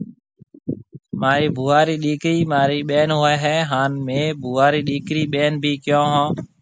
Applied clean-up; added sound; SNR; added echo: none; none; none; none.